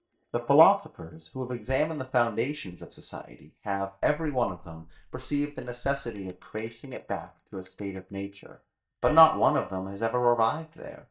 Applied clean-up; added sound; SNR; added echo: neural mask model DeepFilterNet 3.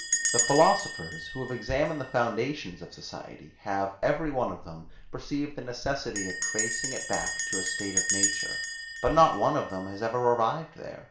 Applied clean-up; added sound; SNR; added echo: none; Bell; 4 dB; reverberation time 0.4 s.